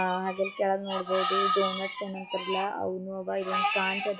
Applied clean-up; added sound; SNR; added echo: classical method log-MMSE.